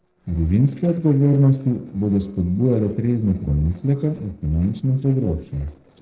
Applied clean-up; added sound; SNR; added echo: neural separator model SepFormer DNS4.